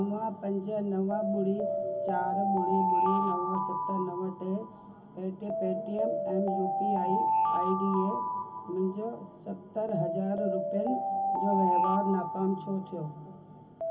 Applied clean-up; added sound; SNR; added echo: none; Alarm; -1 dB; reverberation time 0.3 s.